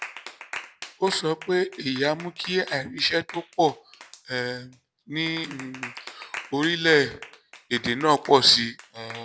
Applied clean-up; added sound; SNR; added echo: none; Clapping; 16 dB; none.